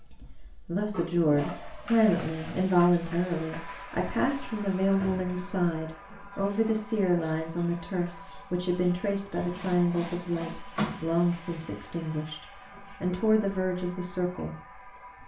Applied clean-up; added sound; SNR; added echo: none; Water tap, faucet; 14 dB; reverberation time 0.4 s.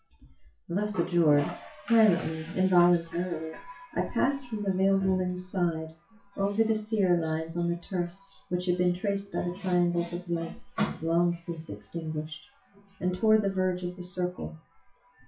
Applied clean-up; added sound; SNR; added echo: classical method WPE with log-MMSE.